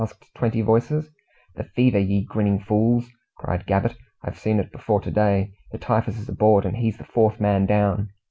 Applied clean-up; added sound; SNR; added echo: none; none; none; none.